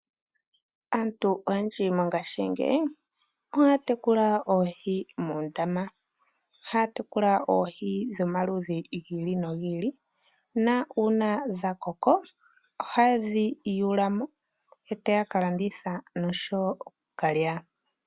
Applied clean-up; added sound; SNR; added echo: none; none; none; none.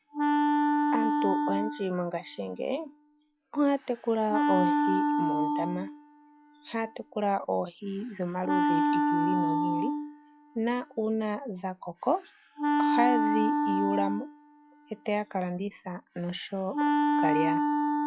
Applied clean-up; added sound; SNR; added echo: classical method log-MMSE.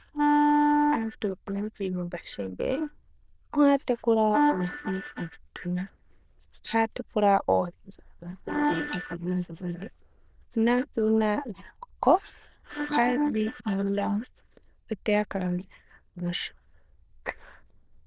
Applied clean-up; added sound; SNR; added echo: neural diffusion model UNIVERSE++.